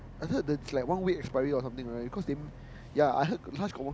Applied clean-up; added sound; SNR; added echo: none; Boat, Water vehicle; 15 dB; none.